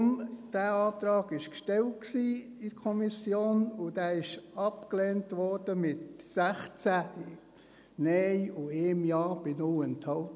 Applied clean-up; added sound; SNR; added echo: none; none; none; none.